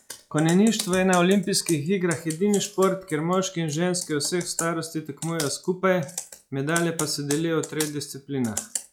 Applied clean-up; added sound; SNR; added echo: classical method log-MMSE.